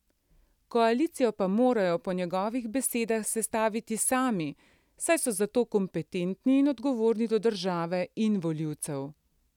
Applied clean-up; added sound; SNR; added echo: none; none; none; none.